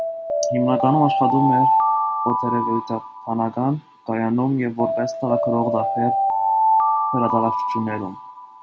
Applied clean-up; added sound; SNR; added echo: none; Alarm; -2 dB; none.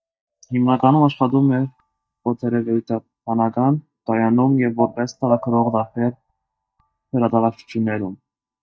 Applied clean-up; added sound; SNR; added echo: neural mask model DeepFilterNet 3.